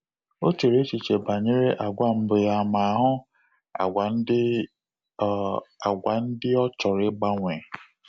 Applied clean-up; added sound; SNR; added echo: none; none; none; none.